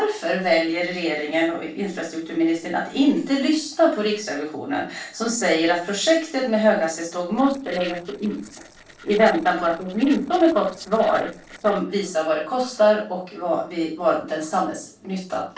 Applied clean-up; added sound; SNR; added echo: neural separator model SepFormer DNS4.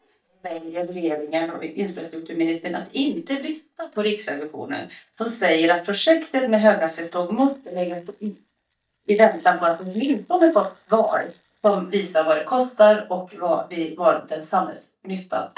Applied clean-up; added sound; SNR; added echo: neural mask model DeepFilterNet 3.